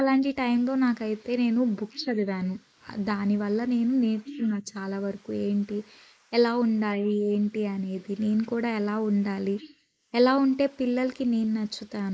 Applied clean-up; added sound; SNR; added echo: neural mask model Resemble Enhance denoiser.